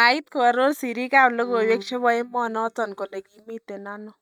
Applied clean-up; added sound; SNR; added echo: neural mask model DeepFilterNet 3.